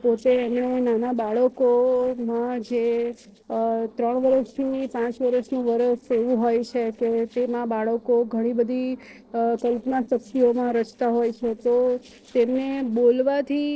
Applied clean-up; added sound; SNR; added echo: neural separator model SepFormer DNS4.